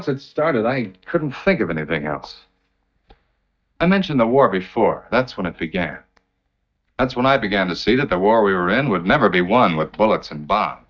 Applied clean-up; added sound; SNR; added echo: neural mask model DeepFilterNet 3.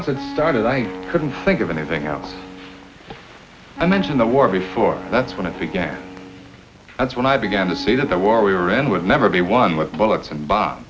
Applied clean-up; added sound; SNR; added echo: none; Wind instrument, woodwind instrument; 14 dB; none.